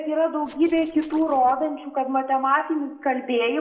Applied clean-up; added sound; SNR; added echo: neural separator model SepFormer DNS4.